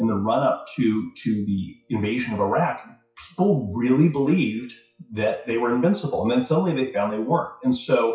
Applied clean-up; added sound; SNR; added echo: classical method WPE with log-MMSE.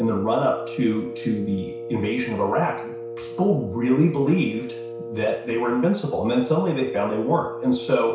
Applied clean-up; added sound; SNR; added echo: none; Wind instrument, woodwind instrument; 11 dB; reverberation time 0.6 s.